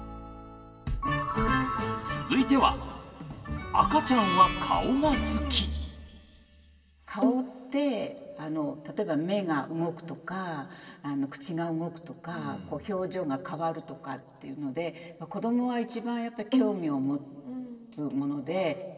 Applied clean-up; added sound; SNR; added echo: none; Bowed string instrument; 3 dB; reverberation time 2.7 s.